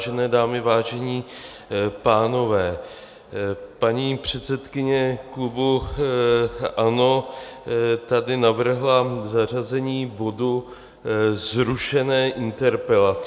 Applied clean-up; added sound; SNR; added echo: none; none; none; none.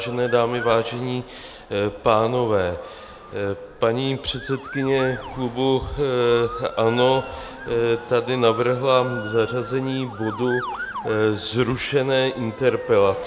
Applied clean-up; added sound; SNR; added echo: none; Motor vehicle (road) / Siren; 15 dB; none.